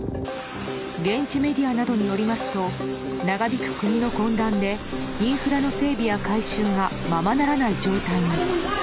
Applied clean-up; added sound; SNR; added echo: none; none; none; none.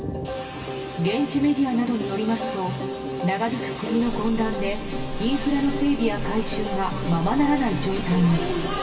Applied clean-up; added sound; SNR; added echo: none; none; none; reverberation time 2.8 s.